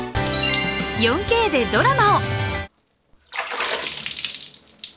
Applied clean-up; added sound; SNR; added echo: none; Water / Splash, splatter; 10 dB; none.